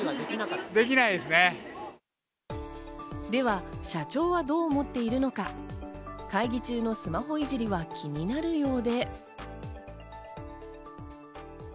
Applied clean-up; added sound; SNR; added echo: none; none; none; none.